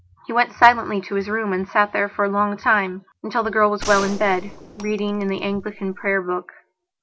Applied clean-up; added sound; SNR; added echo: none; Gunshot, gunfire; 13 dB; none.